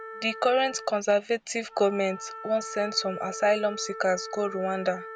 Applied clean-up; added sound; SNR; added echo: none; Wind instrument, woodwind instrument; 13 dB; none.